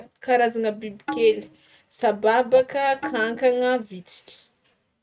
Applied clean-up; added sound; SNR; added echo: neural mask model RNNoise.